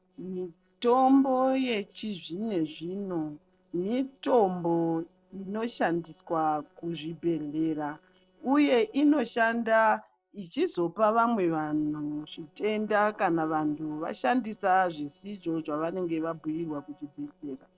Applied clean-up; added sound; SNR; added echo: neural separator model SepFormer DNS4.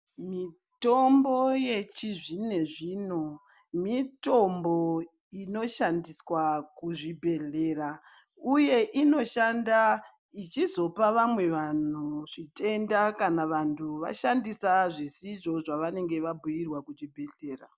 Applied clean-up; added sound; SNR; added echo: none; none; none; none.